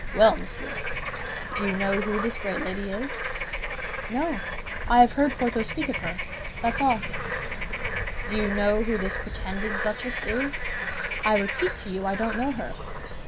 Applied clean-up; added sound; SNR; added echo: none; Bird / Frog; 3 dB; none.